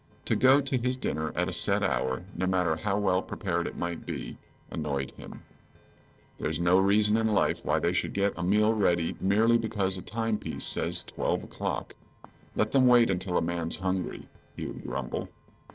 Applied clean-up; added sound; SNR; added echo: neural separator model SepFormer DNS4.